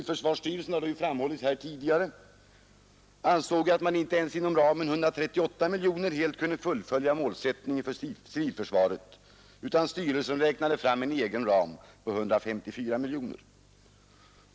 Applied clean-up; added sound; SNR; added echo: none; none; none; none.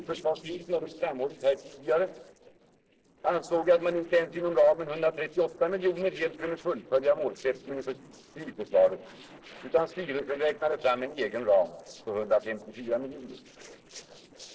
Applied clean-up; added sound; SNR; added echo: neural separator model SepFormer DNS4.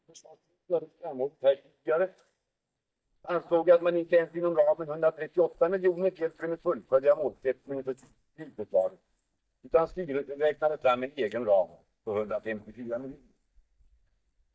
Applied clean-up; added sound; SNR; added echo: neural mask model DeepFilterNet 3.